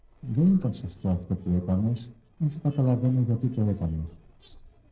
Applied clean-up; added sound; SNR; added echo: neural separator model SepFormer DNS4.